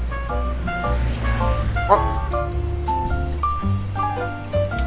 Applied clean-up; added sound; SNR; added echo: none; Mechanisms / Bicycle; 5 dB; none.